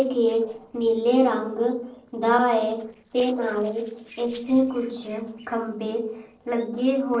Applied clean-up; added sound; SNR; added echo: neural separator model SepFormer DNS4.